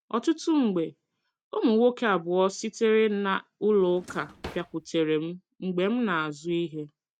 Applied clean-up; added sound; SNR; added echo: none; Drawer open or close; 18 dB; none.